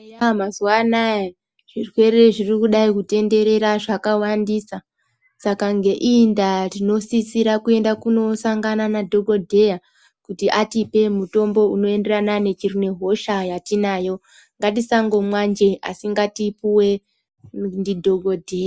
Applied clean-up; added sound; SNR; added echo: none; none; none; none.